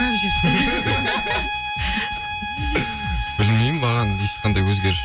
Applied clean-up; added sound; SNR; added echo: none; Bowed string instrument; 4 dB; none.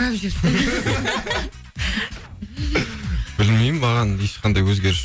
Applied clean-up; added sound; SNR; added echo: none; none; none; none.